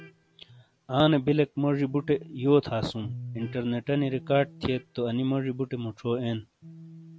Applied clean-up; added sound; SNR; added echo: none; Electric guitar; 18 dB; none.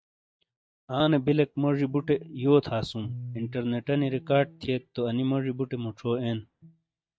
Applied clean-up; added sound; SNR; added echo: neural mask model DeepFilterNet 3.